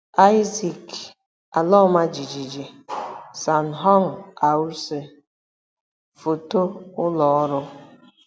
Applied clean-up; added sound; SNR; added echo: none; none; none; none.